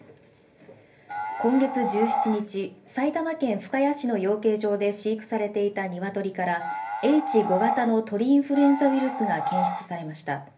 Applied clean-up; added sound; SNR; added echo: none; Animal; 4 dB; reverberation time 0.3 s.